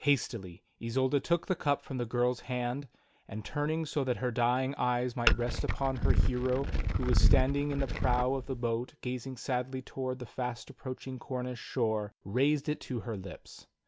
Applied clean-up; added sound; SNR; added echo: none; Glass; -4 dB; none.